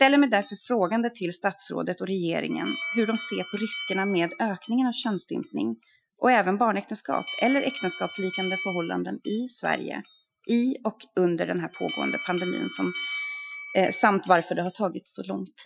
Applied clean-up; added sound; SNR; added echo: classical method Wiener filter.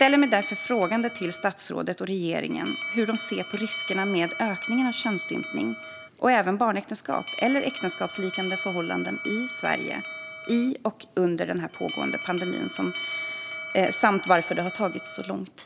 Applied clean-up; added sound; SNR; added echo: none; Alarm; 10 dB; none.